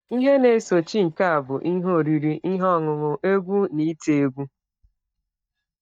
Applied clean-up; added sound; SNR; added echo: neural mask model DeepFilterNet 3.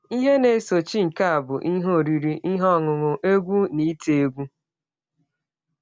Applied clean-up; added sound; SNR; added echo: none; none; none; none.